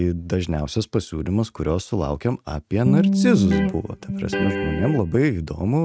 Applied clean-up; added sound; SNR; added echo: neural mask model RNNoise.